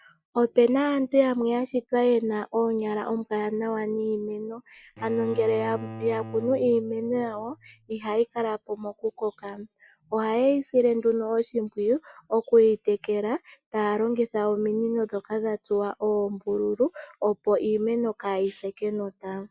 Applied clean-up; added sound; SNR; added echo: none; Bowed string instrument; 14 dB; none.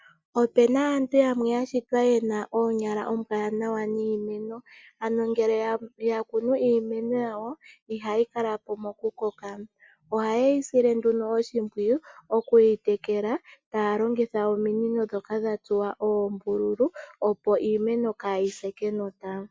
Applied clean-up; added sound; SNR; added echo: none; none; none; none.